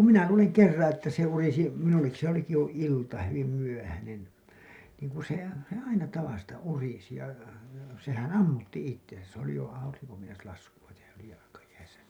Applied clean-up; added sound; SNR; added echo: none; none; none; none.